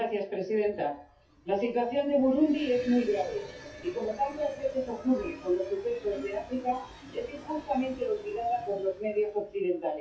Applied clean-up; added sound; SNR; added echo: classical method WPE with log-MMSE.